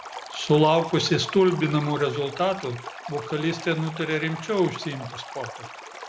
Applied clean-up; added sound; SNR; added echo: none; Stream; 14 dB; none.